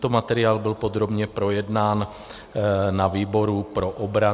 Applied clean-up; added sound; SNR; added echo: none; none; none; none.